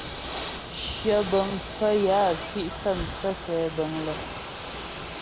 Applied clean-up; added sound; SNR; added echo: none; Ocean / Boat, Water vehicle; 7 dB; none.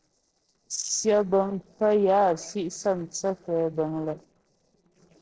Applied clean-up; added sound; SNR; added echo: neural separator model SepFormer DNS4.